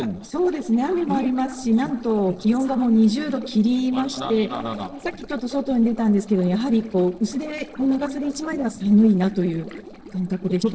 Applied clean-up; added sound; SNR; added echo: neural separator model SepFormer DNS4.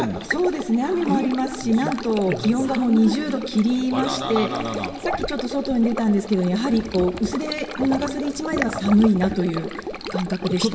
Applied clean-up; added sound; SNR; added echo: none; Stream; 9 dB; reverberation time 1.3 s.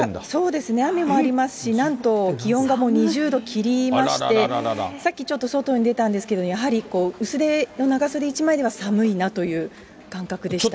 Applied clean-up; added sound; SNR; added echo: none; none; none; none.